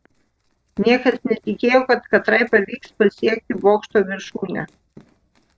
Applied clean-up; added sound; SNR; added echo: neural separator model SepFormer DNS4.